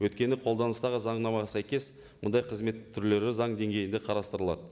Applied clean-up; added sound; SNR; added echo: none; none; none; none.